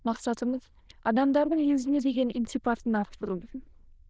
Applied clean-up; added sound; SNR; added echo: neural diffusion model UNIVERSE++.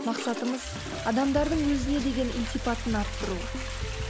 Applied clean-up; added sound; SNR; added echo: none; Toilet flush; 11 dB; none.